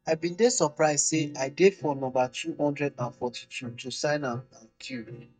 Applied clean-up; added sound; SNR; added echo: neural mask model DeepFilterNet 3.